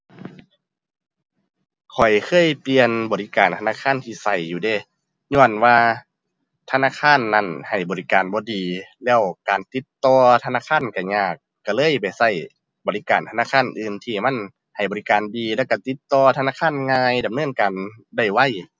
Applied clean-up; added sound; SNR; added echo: none; none; none; none.